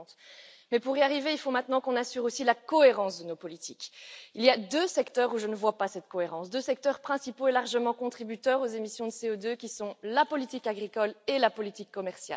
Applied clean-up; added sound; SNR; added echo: none; none; none; none.